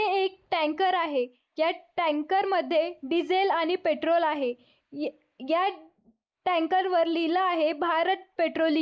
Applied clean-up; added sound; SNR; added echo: neural mask model Resemble Enhance denoiser.